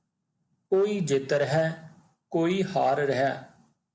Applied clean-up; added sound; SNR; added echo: none; none; none; none.